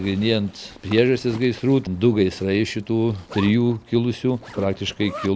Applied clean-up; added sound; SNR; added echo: none; Zipper (clothing); 19 dB; none.